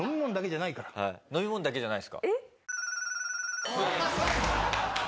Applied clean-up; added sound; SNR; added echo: none; none; none; none.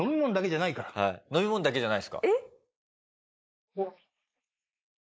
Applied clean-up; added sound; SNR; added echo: neural mask model Resemble Enhance denoiser.